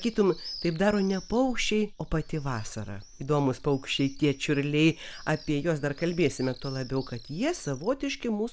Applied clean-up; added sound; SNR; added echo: none; none; none; none.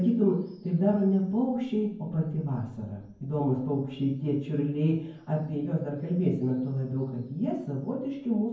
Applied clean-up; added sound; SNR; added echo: none; none; none; reverberation time 0.9 s.